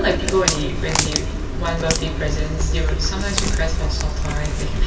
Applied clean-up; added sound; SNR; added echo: none; Walk, footsteps; 3 dB; reverberation time 2.0 s.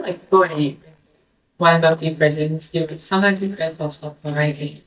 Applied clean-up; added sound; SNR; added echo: neural mask model DeepFilterNet 3.